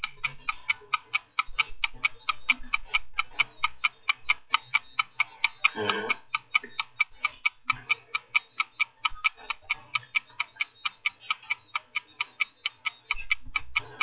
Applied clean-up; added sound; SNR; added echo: classical method WPE with log-MMSE.